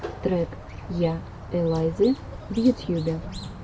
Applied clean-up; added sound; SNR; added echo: none; Squeak; 15 dB; none.